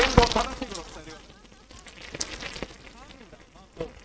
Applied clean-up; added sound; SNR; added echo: neural mask model RNNoise.